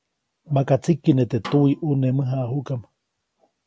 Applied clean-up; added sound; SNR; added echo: none; Snare drum; 19 dB; none.